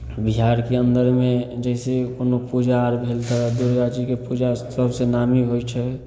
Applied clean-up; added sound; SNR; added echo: none; none; none; none.